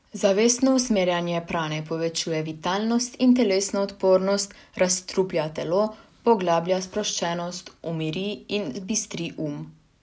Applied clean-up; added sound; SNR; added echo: none; none; none; none.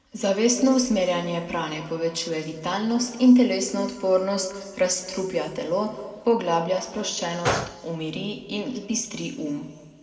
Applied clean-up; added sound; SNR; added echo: none; Gunshot, gunfire; 8 dB; reverberation time 1.5 s.